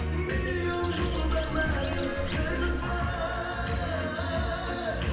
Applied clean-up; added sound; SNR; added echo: none; Bird; 12 dB; reverberation time 0.9 s.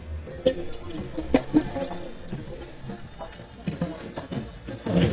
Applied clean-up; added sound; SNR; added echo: neural mask model DeepFilterNet 3.